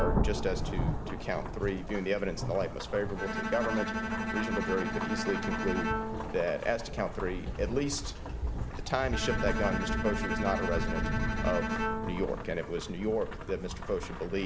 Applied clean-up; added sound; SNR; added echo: none; Rain / Thunderstorm + Bowed string instrument; -1 dB; none.